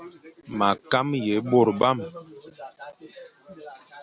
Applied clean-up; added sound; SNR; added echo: none; none; none; none.